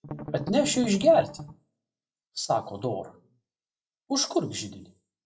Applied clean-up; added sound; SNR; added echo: classical method WPE with log-MMSE.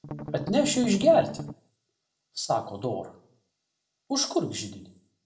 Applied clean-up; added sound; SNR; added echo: none; Strum; 9 dB; reverberation time 0.4 s.